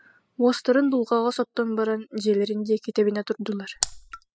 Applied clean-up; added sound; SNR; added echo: classical method spectral subtraction.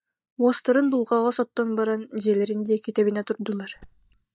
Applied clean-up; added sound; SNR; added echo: neural mask model DeepFilterNet 3.